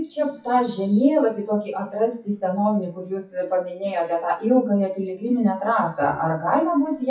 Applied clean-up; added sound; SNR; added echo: classical method WPE with log-MMSE.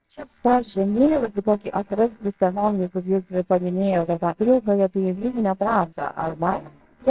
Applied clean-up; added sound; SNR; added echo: neural separator model SepFormer WHAMR!.